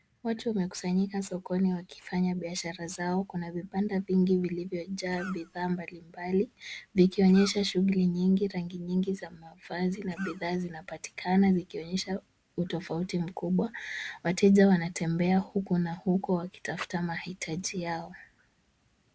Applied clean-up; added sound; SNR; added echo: none; Cough; 17 dB; none.